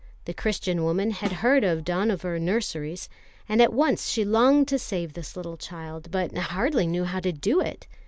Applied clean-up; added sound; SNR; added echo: none; Snare drum; 16 dB; none.